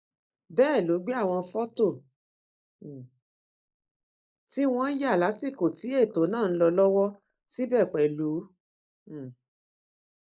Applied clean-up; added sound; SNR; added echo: neural mask model Resemble Enhance denoiser.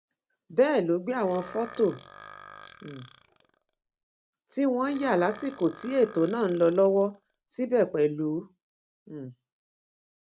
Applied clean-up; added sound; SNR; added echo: none; Burping, eructation; 19 dB; none.